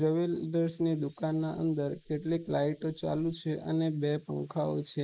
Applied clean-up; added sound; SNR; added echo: neural mask model Resemble Enhance denoiser.